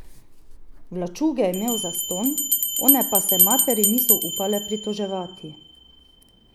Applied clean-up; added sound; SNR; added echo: none; Bell; -2 dB; none.